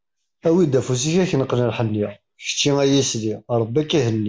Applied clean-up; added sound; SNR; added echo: none; none; none; none.